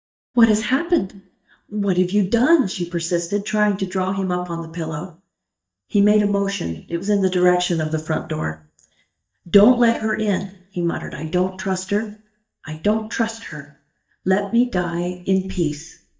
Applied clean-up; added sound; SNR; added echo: neural mask model DeepFilterNet 3.